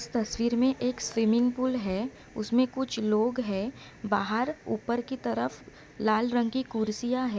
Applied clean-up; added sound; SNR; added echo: none; none; none; none.